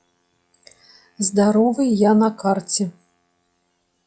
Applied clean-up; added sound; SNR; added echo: classical method log-MMSE.